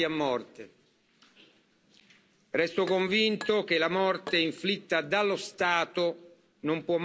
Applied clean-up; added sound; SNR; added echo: none; Glass; 17 dB; none.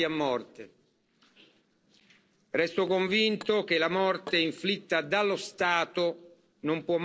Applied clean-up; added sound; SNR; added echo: neural separator model SepFormer DNS4.